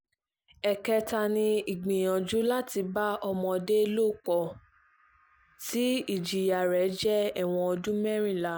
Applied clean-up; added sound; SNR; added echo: none; none; none; none.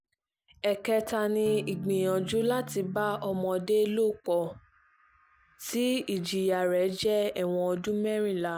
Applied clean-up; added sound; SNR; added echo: none; Electric guitar / Strum; 12 dB; none.